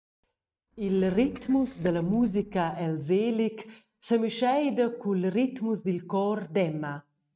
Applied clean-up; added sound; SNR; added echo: neural mask model RNNoise.